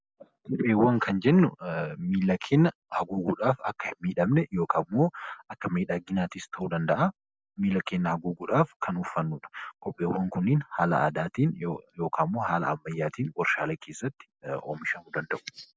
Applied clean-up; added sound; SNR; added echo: none; none; none; none.